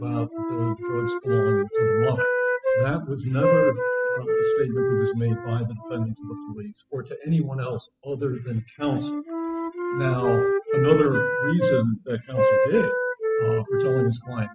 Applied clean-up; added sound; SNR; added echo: classical method spectral subtraction.